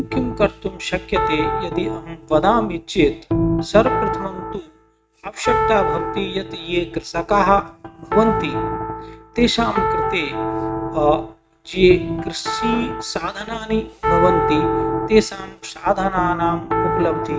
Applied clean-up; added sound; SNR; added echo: neural mask model RNNoise.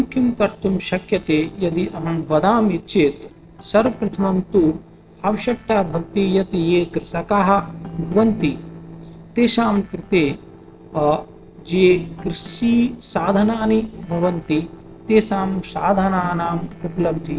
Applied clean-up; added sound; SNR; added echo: neural separator model SepFormer DNS4.